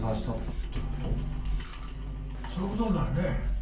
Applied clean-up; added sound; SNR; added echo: none; Snare drum / Drum kit; 20 dB; reverberation time 0.2 s.